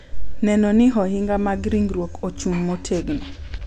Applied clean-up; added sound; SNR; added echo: none; none; none; none.